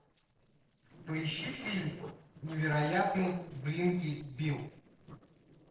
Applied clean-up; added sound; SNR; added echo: neural separator model SepFormer DNS4.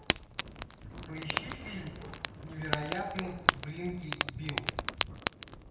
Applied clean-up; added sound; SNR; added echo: none; Fire; -5 dB; reverberation time 0.9 s.